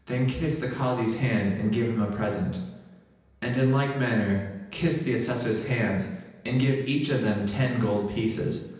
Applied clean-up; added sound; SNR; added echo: none; none; none; reverberation time 0.9 s.